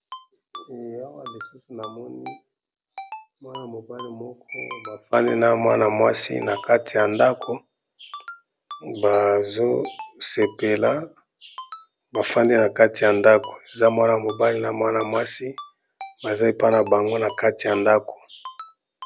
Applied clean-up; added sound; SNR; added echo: none; Ringtone; 20 dB; none.